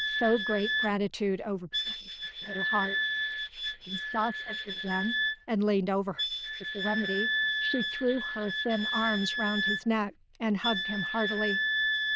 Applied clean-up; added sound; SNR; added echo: neural diffusion model UNIVERSE++.